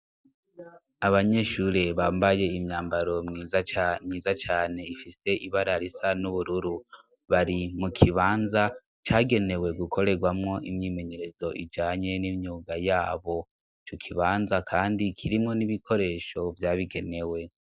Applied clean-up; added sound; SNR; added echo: none; none; none; none.